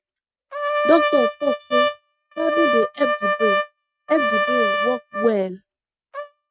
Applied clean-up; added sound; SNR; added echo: neural mask model RNNoise.